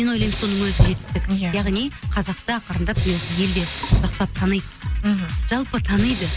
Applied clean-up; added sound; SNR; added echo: none; Sink (filling or washing); 4 dB; none.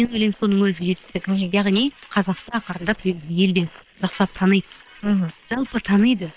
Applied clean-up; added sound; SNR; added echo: neural separator model SepFormer WHAM!.